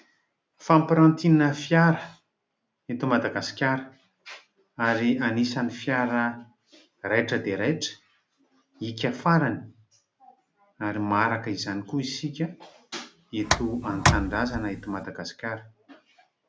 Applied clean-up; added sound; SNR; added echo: none; Tick; 0 dB; none.